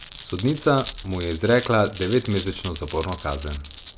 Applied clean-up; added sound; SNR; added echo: none; Glass; 16 dB; none.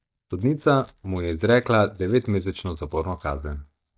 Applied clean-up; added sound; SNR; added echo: neural mask model DeepFilterNet 3.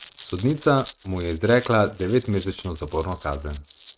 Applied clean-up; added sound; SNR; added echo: neural mask model RNNoise.